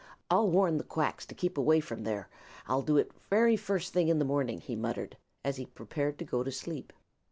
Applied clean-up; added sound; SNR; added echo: none; none; none; none.